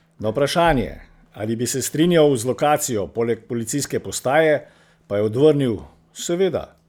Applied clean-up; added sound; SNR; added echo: none; none; none; none.